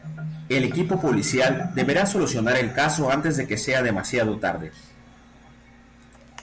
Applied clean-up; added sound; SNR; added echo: none; Marimba, xylophone; 12 dB; none.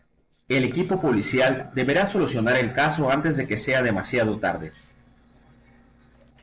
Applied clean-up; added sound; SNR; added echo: neural separator model SepFormer DNS4.